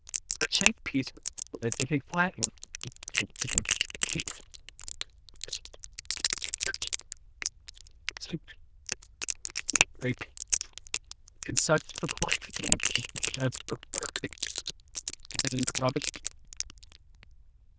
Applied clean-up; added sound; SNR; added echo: neural diffusion model UNIVERSE++.